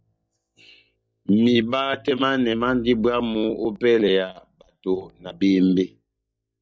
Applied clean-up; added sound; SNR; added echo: neural mask model DeepFilterNet 3.